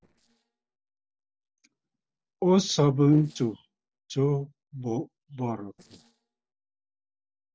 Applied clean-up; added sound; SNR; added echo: neural separator model SepFormer DNS4.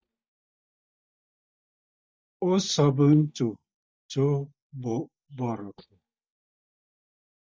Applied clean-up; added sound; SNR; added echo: neural mask model DeepFilterNet 3.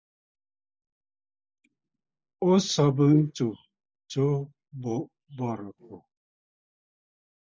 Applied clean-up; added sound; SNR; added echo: neural mask model Resemble Enhance denoiser.